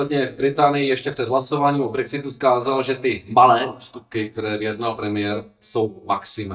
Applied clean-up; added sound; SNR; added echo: neural mask model DeepFilterNet 3.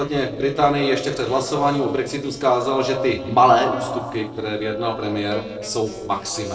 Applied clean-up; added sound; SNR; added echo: neural separator model SepFormer DNS4.